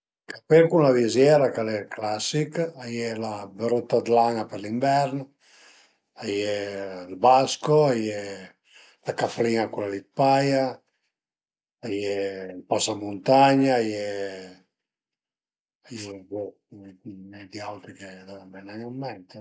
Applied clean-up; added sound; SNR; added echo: none; none; none; none.